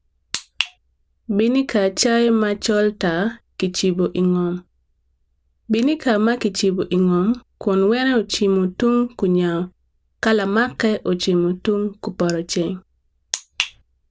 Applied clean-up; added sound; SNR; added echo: none; none; none; none.